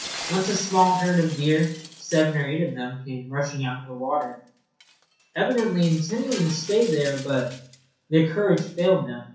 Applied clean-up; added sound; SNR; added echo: none; Shatter; 16 dB; reverberation time 0.6 s.